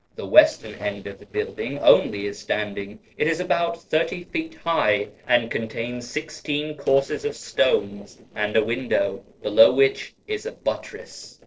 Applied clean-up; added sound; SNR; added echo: neural separator model SepFormer DNS4.